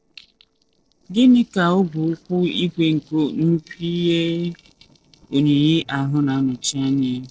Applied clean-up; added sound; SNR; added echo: neural separator model SepFormer DNS4.